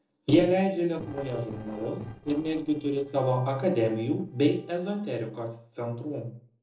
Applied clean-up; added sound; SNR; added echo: neural separator model SepFormer DNS4.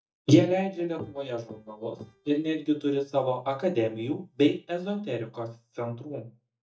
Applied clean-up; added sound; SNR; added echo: neural mask model DeepFilterNet 3.